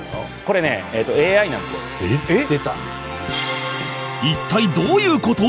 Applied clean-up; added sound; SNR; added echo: none; Motorcycle; 19 dB; none.